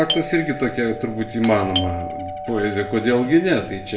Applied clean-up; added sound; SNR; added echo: none; Doorbell; 9 dB; reverberation time 0.6 s.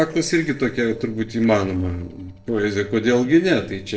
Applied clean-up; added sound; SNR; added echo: neural separator model SepFormer DNS4.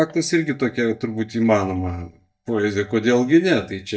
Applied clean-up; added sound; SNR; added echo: neural mask model DeepFilterNet 3.